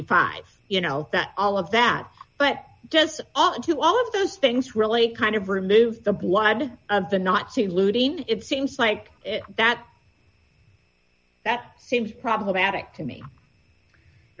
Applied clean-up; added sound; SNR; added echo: none; none; none; none.